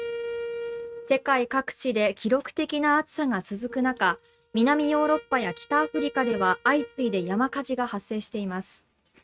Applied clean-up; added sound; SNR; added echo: neural mask model RNNoise.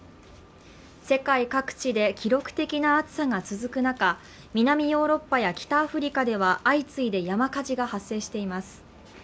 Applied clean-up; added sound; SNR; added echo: none; none; none; none.